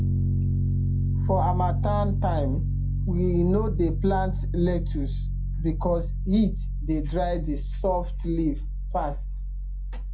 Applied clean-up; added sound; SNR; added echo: none; Piano; -2 dB; reverberation time 0.2 s.